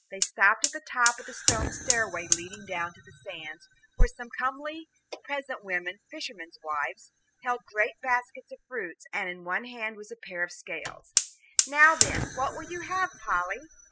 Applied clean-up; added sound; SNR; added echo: classical method spectral subtraction.